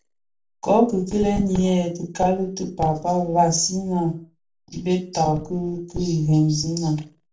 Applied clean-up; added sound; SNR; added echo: none; none; none; reverberation time 0.3 s.